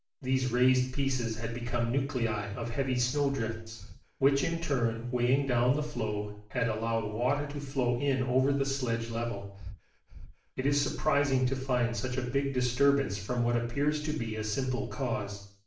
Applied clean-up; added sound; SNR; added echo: none; Breathing; 17 dB; reverberation time 0.5 s.